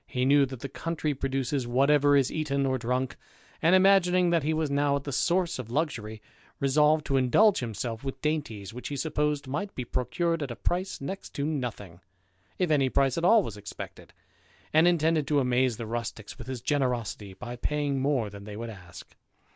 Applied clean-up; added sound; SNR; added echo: none; none; none; none.